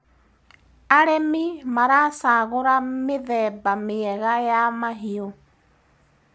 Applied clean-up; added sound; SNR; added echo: none; none; none; none.